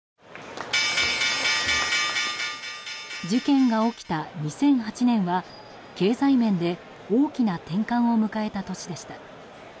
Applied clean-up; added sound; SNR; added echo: none; none; none; none.